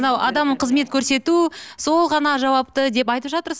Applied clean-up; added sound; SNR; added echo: none; none; none; none.